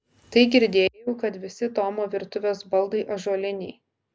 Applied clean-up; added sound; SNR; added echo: none; none; none; none.